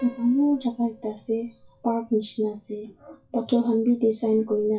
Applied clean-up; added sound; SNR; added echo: classical method WPE with log-MMSE.